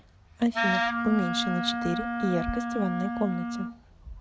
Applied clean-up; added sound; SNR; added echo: none; Wind instrument, woodwind instrument; 0 dB; none.